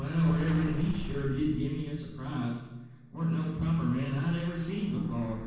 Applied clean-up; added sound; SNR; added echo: none; Explosion; 12 dB; reverberation time 1.2 s.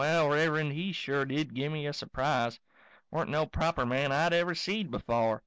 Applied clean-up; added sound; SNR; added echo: none; none; none; none.